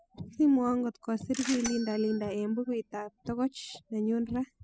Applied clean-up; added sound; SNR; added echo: classical method spectral subtraction.